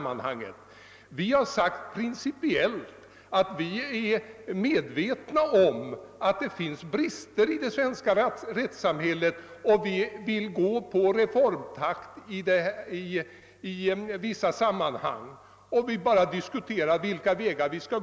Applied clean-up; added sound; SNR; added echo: none; none; none; none.